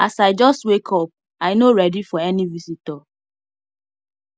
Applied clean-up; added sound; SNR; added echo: none; none; none; none.